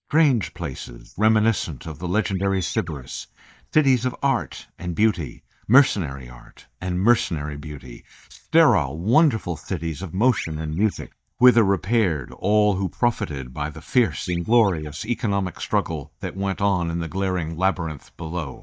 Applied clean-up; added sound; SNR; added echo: neural mask model DeepFilterNet 3.